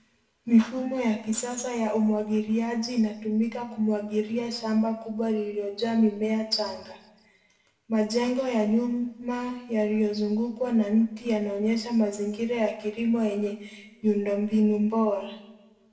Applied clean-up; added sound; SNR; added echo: none; none; none; reverberation time 0.8 s.